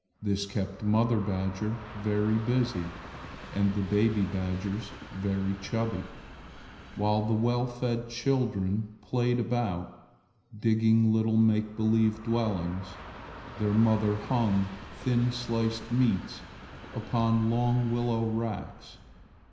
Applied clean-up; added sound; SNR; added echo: none; Train; 17 dB; reverberation time 0.9 s.